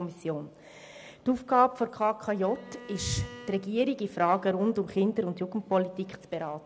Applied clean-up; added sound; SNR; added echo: none; Bowed string instrument; 20 dB; none.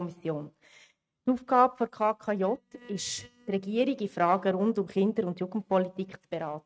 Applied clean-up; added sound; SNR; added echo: neural mask model RNNoise.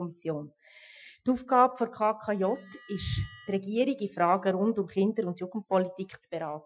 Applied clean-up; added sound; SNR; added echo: classical method Wiener filter.